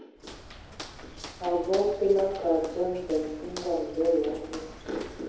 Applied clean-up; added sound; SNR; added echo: none; Walk, footsteps; 14 dB; reverberation time 2.0 s.